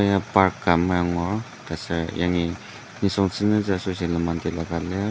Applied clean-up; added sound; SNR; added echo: none; none; none; none.